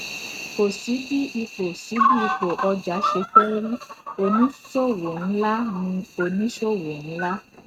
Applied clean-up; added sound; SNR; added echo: neural mask model RNNoise.